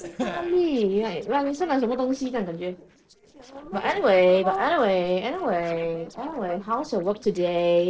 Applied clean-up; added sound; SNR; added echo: neural separator model SepFormer DNS4.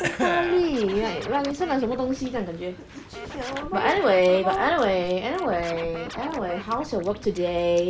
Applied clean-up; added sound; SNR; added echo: none; Scratching (performance technique) + Chewing, mastication / Cough; 11 dB; none.